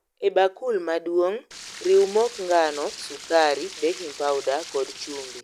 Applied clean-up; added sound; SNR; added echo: none; Stream; 15 dB; none.